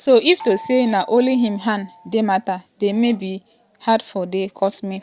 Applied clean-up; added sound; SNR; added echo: none; Doorbell; 19 dB; none.